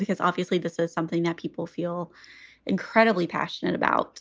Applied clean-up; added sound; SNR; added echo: none; none; none; none.